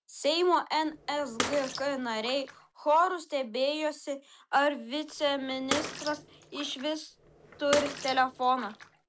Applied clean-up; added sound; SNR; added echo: none; Bathtub (filling or washing) / Water / Splash, splatter; 9 dB; none.